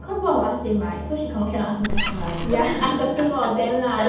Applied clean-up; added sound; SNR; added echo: none; Squeak; 3 dB; reverberation time 0.8 s.